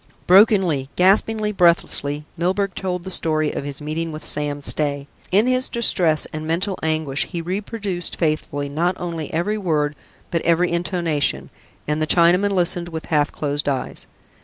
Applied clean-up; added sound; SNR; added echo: none; none; none; none.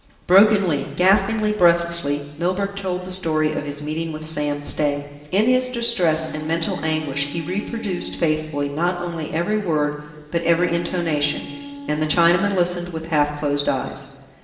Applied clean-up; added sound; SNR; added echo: none; Wind instrument, woodwind instrument; 14 dB; reverberation time 1.3 s.